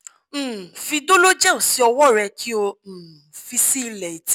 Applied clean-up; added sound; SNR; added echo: none; none; none; none.